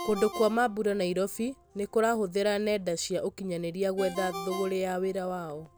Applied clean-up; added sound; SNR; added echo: none; Ringtone; 14 dB; none.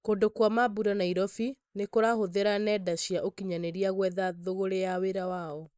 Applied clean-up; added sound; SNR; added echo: neural mask model Resemble Enhance denoiser.